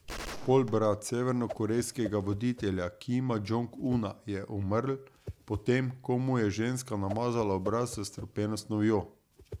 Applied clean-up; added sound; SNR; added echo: none; Whoosh, swoosh, swish + Gunshot, gunfire; 16 dB; none.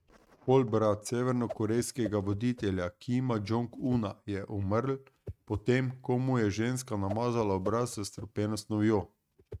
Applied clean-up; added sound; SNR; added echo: neural mask model RNNoise.